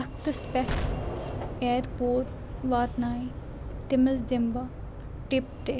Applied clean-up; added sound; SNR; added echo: none; Explosion + Sliding door; 6 dB; none.